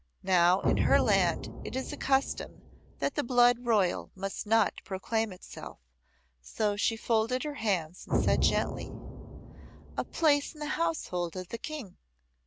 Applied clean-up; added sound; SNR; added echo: none; Explosion; 4 dB; none.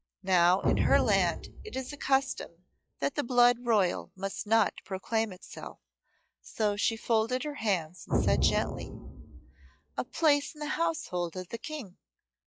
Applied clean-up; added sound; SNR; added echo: classical method log-MMSE.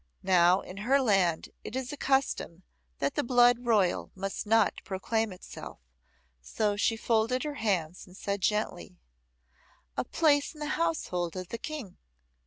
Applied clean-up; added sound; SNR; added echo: none; none; none; none.